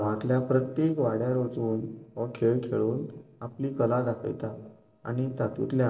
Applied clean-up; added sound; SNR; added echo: neural separator model SepFormer DNS4.